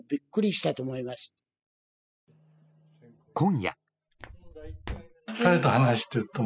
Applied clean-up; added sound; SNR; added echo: classical method spectral subtraction.